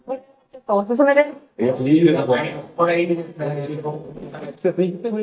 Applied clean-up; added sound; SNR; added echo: neural mask model DeepFilterNet 3.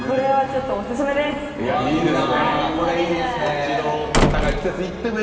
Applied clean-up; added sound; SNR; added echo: none; Slam; 2 dB; reverberation time 2.4 s.